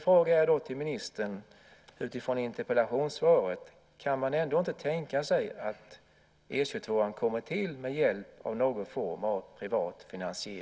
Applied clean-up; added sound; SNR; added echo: none; none; none; none.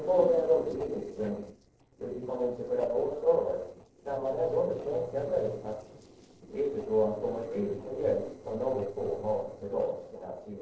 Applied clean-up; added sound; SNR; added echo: neural separator model SepFormer DNS4.